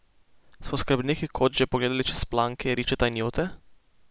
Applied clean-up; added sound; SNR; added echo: none; none; none; none.